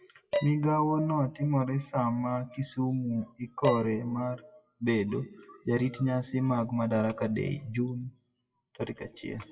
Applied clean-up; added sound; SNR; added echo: classical method WPE with log-MMSE.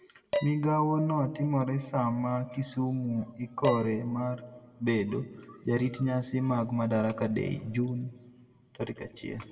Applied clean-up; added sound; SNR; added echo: none; Dishes, pots, and pans; 11 dB; reverberation time 1.1 s.